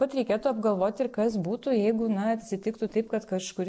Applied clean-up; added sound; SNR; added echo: neural separator model SepFormer DNS4.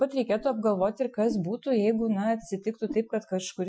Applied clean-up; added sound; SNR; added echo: classical method Wiener filter.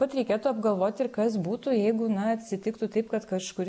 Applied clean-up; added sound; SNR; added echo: none; none; none; none.